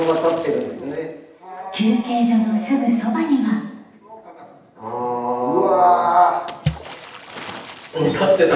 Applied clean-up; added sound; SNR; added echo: none; Water / Splash, splatter; 16 dB; reverberation time 0.9 s.